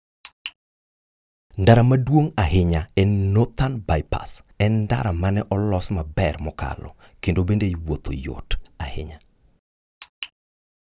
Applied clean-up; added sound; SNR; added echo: none; none; none; none.